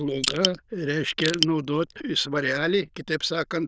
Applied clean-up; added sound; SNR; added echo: neural diffusion model UNIVERSE++.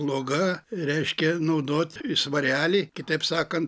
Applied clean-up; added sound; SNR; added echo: none; none; none; none.